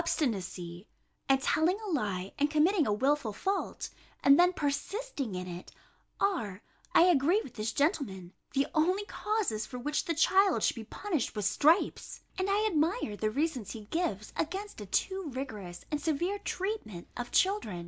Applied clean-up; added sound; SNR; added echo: none; none; none; none.